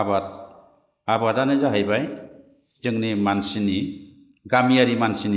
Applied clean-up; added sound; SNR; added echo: neural mask model Resemble Enhance denoiser.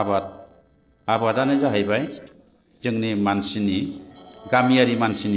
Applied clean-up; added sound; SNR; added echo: neural separator model SepFormer DNS4.